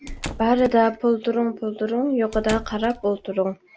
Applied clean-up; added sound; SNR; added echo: none; Squeak / Slam / Wood; 13 dB; none.